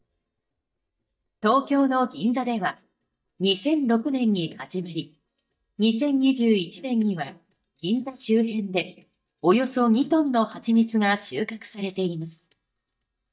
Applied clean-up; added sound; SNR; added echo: neural mask model DeepFilterNet 3.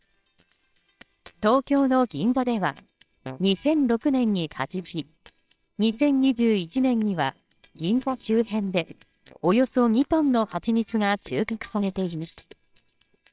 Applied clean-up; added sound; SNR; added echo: neural separator model SepFormer WHAMR!.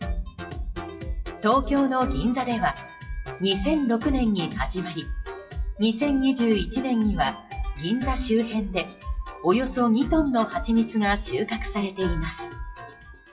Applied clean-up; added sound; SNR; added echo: classical method WPE with log-MMSE.